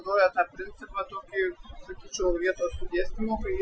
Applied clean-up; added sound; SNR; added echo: classical method Wiener filter.